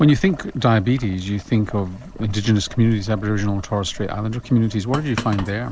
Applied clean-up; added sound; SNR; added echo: none; Boiling; 14 dB; none.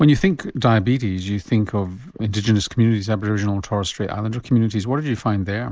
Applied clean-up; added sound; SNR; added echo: none; none; none; none.